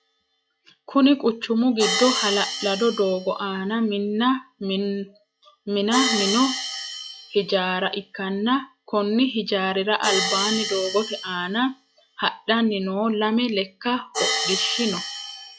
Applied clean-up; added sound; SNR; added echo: classical method log-MMSE.